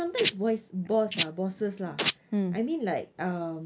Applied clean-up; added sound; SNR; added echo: neural mask model Resemble Enhance denoiser.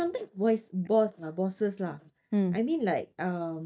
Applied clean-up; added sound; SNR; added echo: neural mask model DeepFilterNet 3.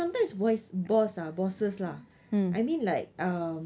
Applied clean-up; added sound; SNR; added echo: none; none; none; none.